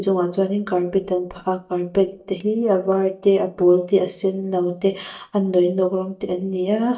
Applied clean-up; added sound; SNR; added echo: neural mask model DeepFilterNet 3.